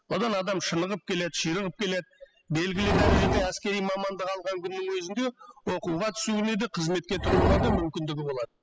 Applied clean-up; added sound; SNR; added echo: classical method spectral subtraction.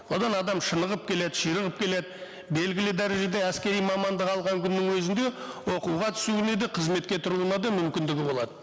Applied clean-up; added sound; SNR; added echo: none; none; none; none.